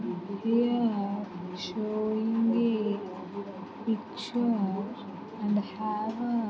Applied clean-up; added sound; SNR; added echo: none; none; none; none.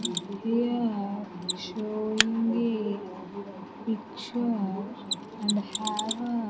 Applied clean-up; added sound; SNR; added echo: none; Mechanisms; 7 dB; none.